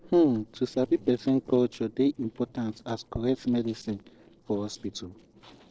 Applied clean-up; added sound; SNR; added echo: neural separator model SepFormer DNS4.